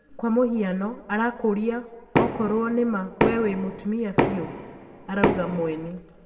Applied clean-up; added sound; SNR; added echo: none; Knock; 1 dB; reverberation time 1.7 s.